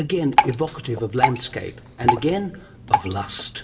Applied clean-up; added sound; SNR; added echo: none; Drip; -1 dB; reverberation time 2.6 s.